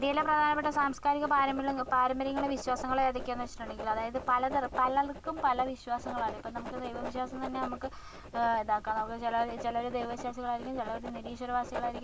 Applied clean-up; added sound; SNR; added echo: none; Writing; 11 dB; none.